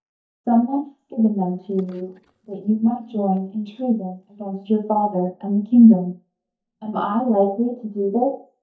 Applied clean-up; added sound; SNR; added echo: neural mask model DeepFilterNet 3.